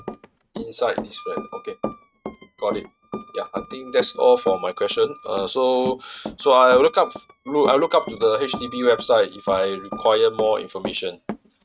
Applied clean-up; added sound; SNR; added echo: neural mask model RNNoise.